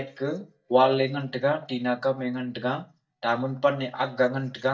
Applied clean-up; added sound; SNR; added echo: neural mask model DeepFilterNet 3.